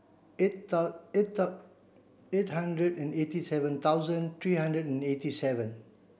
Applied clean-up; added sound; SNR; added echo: none; none; none; none.